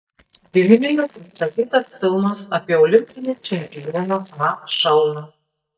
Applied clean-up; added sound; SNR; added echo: neural mask model DeepFilterNet 3.